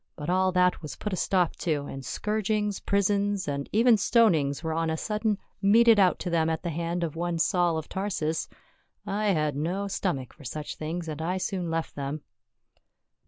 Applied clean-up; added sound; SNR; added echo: none; none; none; none.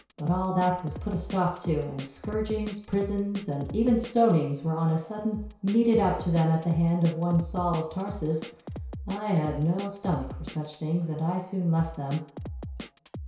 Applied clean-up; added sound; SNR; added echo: none; Drum kit; 13 dB; reverberation time 0.6 s.